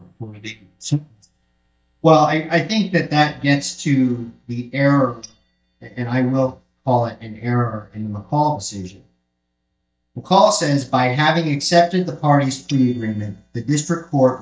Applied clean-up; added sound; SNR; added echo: neural mask model DeepFilterNet 3.